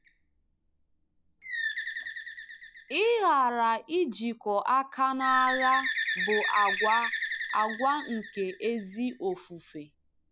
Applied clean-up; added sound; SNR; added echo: none; Bird; 6 dB; none.